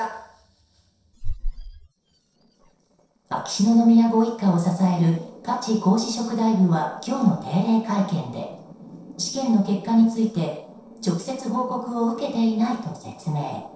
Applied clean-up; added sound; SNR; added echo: neural separator model SepFormer DNS4.